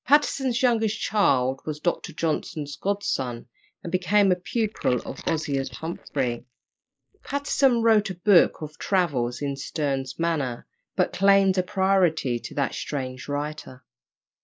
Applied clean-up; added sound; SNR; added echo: neural mask model Resemble Enhance denoiser.